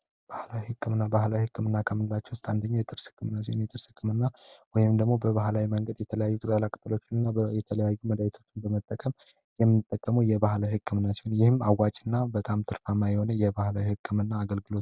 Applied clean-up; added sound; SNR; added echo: none; none; none; none.